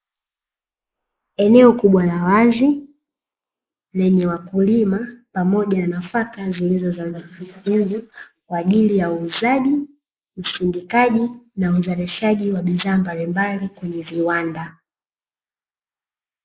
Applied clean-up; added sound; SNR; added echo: neural mask model Resemble Enhance denoiser.